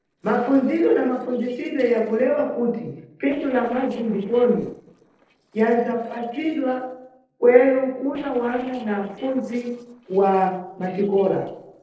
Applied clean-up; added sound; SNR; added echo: neural separator model SepFormer DNS4.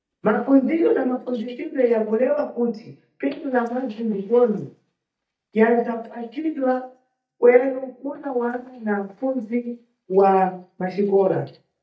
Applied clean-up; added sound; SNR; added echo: neural mask model DeepFilterNet 3.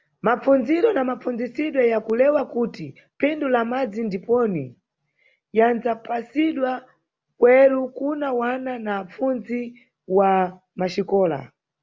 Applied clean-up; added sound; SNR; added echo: none; none; none; none.